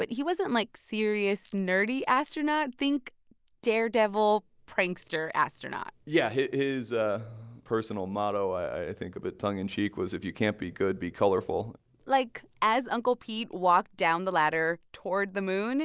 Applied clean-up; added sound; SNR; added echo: none; none; none; none.